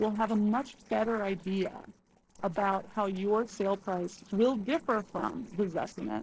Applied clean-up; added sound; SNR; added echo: neural separator model SepFormer DNS4.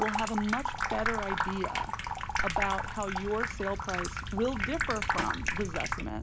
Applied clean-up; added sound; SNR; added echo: none; Sink (filling or washing) / Water tap, faucet; -1 dB; none.